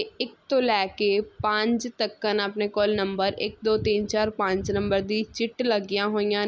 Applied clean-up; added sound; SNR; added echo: none; none; none; none.